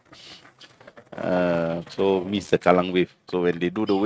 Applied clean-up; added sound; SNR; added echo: neural mask model RNNoise.